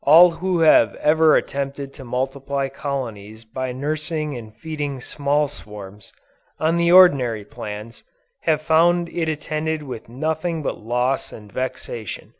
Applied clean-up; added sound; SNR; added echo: none; none; none; none.